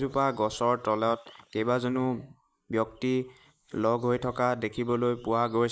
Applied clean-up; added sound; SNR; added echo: neural mask model Resemble Enhance denoiser.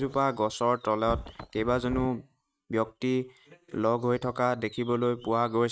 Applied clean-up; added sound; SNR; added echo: neural mask model RNNoise.